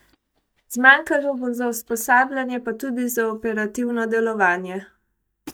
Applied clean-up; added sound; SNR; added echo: neural mask model DeepFilterNet 3.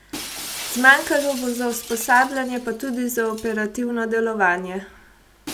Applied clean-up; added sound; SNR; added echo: none; Shatter; 14 dB; none.